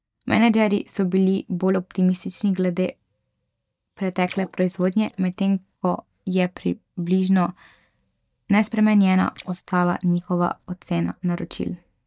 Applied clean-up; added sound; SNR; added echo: neural mask model DeepFilterNet 3.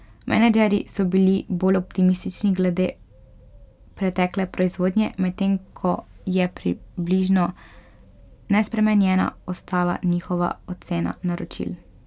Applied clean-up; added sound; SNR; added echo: none; none; none; none.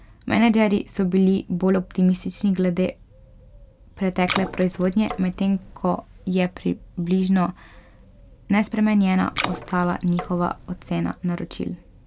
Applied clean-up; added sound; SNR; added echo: none; Water / Splash, splatter; 10 dB; none.